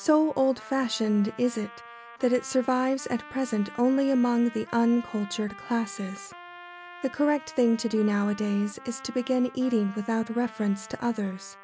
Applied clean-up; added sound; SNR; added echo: none; Trumpet; 18 dB; none.